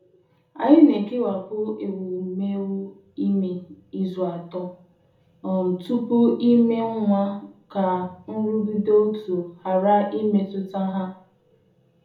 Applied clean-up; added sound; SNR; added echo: none; none; none; reverberation time 1.0 s.